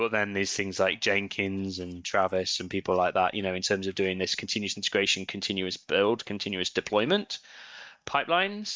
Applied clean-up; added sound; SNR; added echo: neural mask model DeepFilterNet 3.